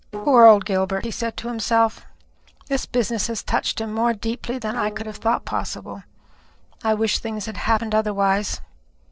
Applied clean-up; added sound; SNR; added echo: neural separator model SepFormer DNS4.